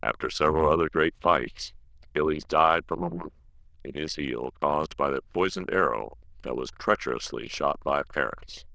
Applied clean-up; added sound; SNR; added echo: neural diffusion model UNIVERSE++.